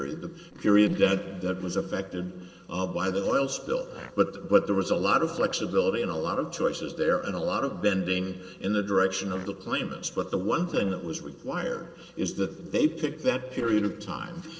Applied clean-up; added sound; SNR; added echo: neural separator model SepFormer DNS4.